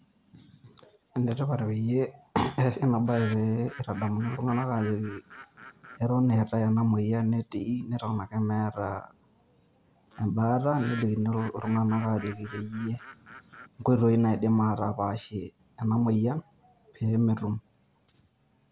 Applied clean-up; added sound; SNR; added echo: none; Bird; 19 dB; none.